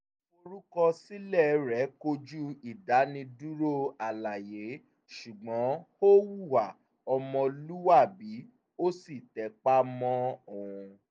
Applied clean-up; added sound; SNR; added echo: none; none; none; none.